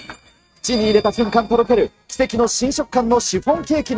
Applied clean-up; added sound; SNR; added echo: neural mask model RNNoise.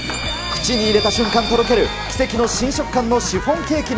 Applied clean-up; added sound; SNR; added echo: none; Clapping; 19 dB; none.